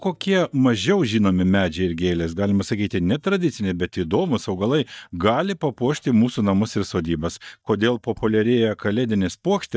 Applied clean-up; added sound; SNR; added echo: neural mask model DeepFilterNet 3.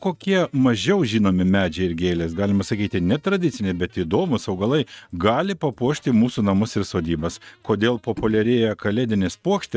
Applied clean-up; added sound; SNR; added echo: neural mask model RNNoise.